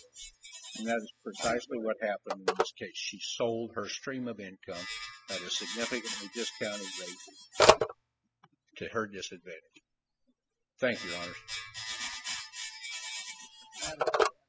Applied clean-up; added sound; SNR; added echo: classical method spectral subtraction.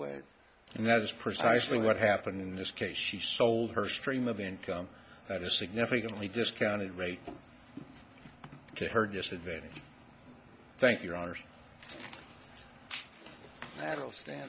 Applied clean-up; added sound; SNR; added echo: none; none; none; none.